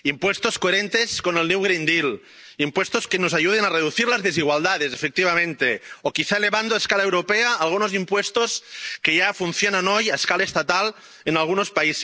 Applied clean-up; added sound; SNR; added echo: none; none; none; none.